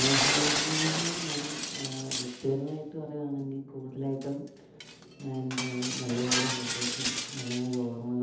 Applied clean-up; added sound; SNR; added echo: none; Shatter; -1 dB; reverberation time 0.8 s.